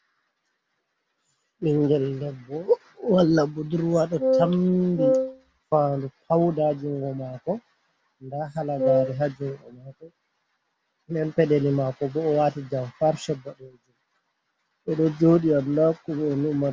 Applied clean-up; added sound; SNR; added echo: none; Wind instrument, woodwind instrument; -1 dB; none.